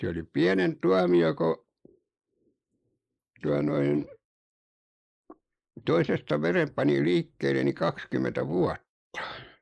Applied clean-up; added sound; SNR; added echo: neural mask model Resemble Enhance denoiser.